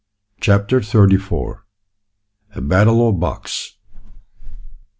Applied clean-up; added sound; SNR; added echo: none; none; none; none.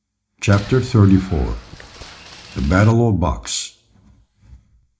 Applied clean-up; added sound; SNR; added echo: none; Boat, Water vehicle; 19 dB; reverberation time 0.4 s.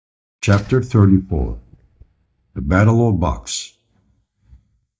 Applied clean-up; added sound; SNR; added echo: neural mask model DeepFilterNet 3.